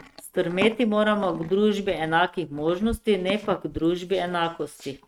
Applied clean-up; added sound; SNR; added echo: neural mask model RNNoise.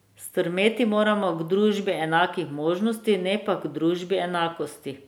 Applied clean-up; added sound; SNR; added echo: none; none; none; none.